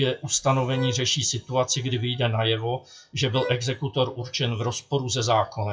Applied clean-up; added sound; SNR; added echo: classical method WPE with log-MMSE.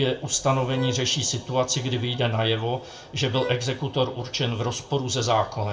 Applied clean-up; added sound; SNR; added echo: none; Bowed string instrument; 15 dB; reverberation time 0.2 s.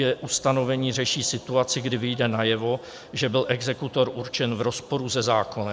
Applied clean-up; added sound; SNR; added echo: none; none; none; none.